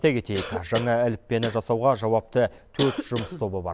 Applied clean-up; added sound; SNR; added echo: none; Cough; 11 dB; none.